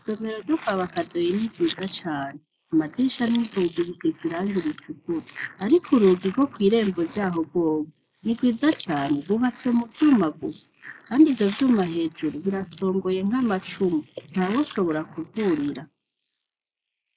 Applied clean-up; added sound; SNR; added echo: neural mask model Resemble Enhance denoiser.